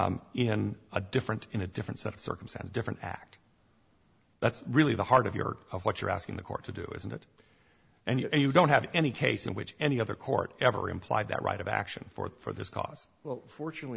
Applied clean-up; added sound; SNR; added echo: none; none; none; none.